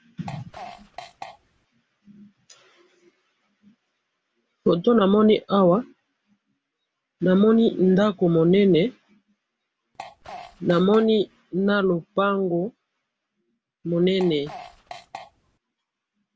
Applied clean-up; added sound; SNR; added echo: none; Fart; 18 dB; none.